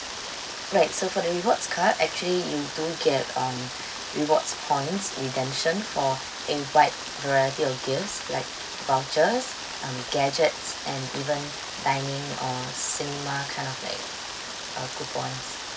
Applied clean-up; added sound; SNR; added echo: none; Rain; 8 dB; reverberation time 0.2 s.